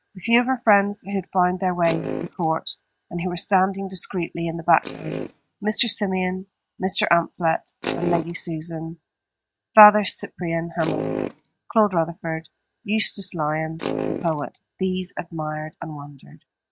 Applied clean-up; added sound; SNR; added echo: neural mask model RNNoise.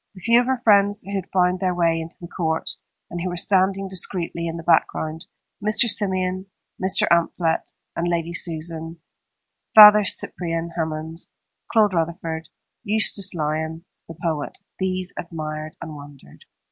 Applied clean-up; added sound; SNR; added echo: none; none; none; none.